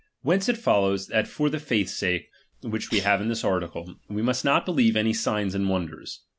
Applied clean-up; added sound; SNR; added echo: none; Cough; 19 dB; none.